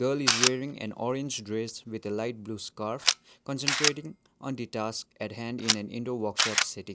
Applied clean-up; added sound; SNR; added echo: none; Camera; -1 dB; none.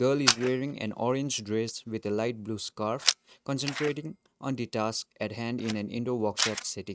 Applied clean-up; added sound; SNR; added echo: neural mask model RNNoise.